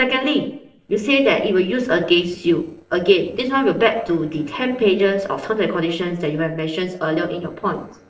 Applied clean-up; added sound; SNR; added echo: neural separator model SepFormer DNS4.